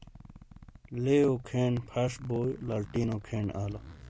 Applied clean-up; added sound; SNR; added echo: none; Zipper (clothing); 20 dB; none.